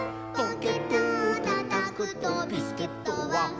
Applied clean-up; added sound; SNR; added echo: none; Acoustic guitar + Wind instrument, woodwind instrument; 10 dB; none.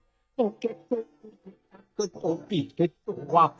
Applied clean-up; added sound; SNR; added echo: neural mask model DeepFilterNet 3.